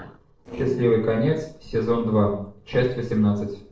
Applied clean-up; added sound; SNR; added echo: neural separator model SepFormer DNS4.